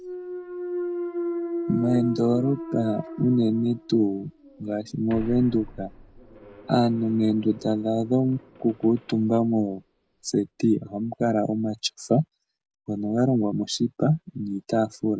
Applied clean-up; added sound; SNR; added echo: none; Thump, thud; 12 dB; none.